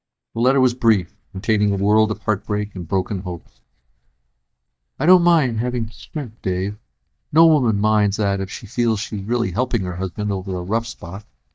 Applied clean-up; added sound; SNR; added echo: neural mask model DeepFilterNet 3.